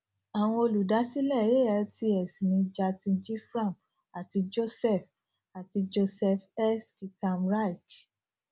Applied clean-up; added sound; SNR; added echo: none; none; none; none.